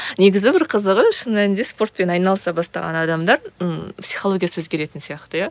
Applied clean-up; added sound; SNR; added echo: none; none; none; none.